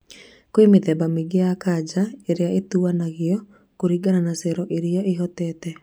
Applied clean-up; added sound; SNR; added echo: none; none; none; none.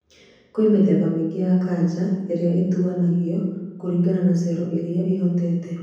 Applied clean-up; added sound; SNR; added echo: none; none; none; reverberation time 1.1 s.